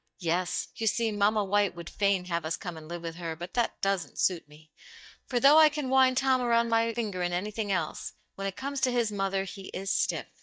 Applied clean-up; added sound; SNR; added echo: neural mask model DeepFilterNet 3.